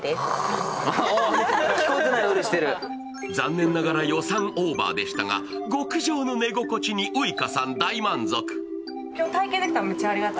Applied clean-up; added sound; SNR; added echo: none; Guitar; 17 dB; none.